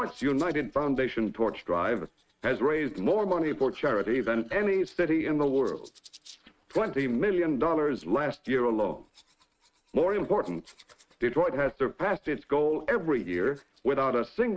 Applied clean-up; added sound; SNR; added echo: neural mask model RNNoise.